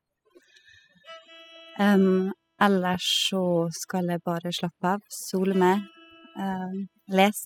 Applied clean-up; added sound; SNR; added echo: classical method spectral subtraction.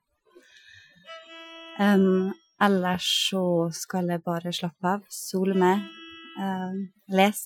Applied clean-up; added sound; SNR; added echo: classical method Wiener filter.